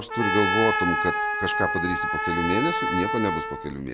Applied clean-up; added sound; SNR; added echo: none; Wind instrument, woodwind instrument + Trumpet; -1 dB; none.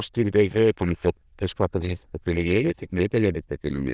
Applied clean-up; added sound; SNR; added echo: neural diffusion model UNIVERSE++.